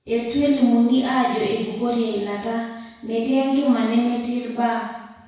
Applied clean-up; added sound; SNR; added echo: none; none; none; reverberation time 1.0 s.